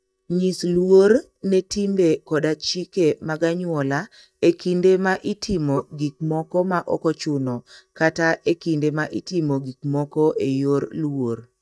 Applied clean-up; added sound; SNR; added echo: neural mask model DeepFilterNet 3.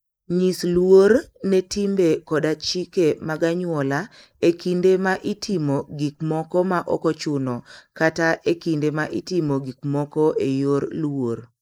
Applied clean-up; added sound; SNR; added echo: neural mask model Resemble Enhance denoiser.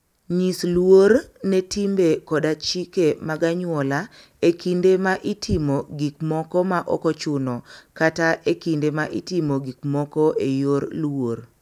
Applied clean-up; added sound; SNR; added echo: none; none; none; none.